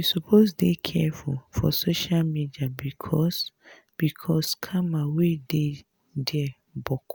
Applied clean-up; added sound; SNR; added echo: none; none; none; none.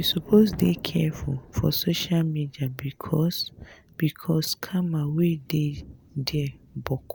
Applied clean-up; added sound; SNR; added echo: none; Thunder; 17 dB; none.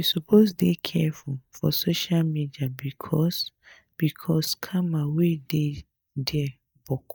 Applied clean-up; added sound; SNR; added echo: neural mask model DeepFilterNet 3.